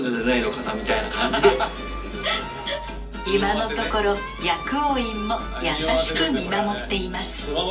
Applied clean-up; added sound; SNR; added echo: none; none; none; reverberation time 0.3 s.